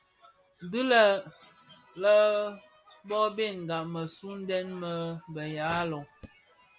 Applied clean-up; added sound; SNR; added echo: none; none; none; none.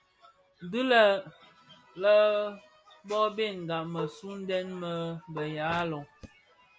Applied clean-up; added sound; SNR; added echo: none; Marimba, xylophone; 14 dB; none.